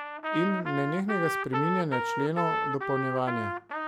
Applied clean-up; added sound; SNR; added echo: none; Trumpet; 1 dB; none.